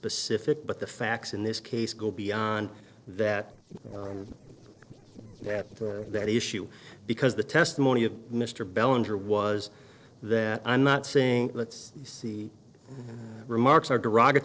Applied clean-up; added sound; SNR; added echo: neural separator model SepFormer DNS4.